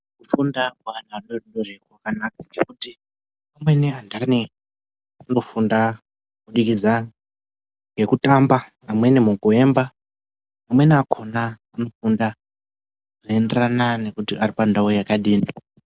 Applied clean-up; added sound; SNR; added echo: none; none; none; none.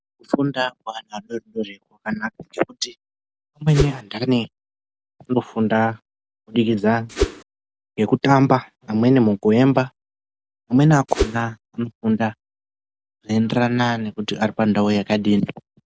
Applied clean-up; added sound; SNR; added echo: none; Whoosh, swoosh, swish; 1 dB; none.